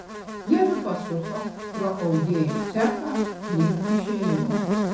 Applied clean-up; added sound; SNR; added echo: none; Buzz; 3 dB; reverberation time 0.5 s.